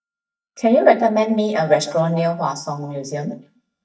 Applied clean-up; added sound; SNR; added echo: neural mask model DeepFilterNet 3.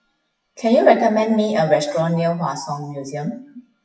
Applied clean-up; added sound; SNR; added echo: classical method WPE with log-MMSE.